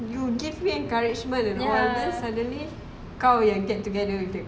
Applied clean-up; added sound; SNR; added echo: none; none; none; none.